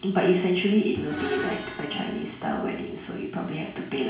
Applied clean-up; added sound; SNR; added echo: none; Screech; 12 dB; reverberation time 0.6 s.